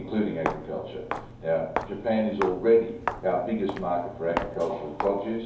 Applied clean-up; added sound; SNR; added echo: none; Walk, footsteps; 8 dB; reverberation time 2.8 s.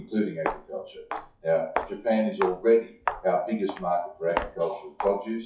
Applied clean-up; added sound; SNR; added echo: classical method WPE with log-MMSE.